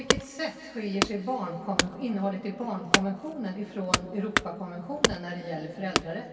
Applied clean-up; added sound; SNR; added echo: none; Wood / Domestic sounds, home sounds; -1 dB; reverberation time 2.6 s.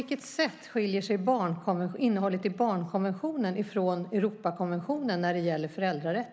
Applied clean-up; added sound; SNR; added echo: none; none; none; none.